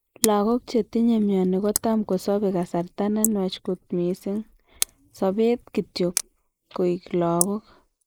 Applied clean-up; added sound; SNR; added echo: neural mask model Resemble Enhance denoiser.